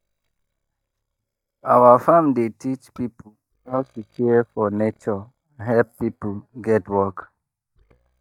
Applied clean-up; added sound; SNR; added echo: neural mask model DeepFilterNet 3.